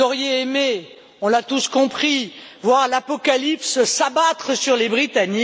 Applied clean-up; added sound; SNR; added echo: none; none; none; none.